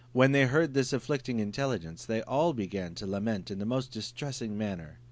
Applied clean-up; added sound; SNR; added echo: none; none; none; none.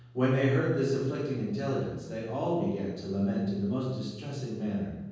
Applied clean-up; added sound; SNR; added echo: none; none; none; reverberation time 1.3 s.